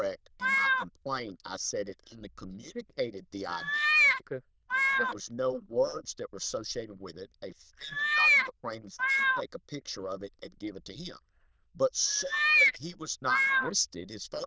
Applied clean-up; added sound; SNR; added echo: neural diffusion model UNIVERSE++.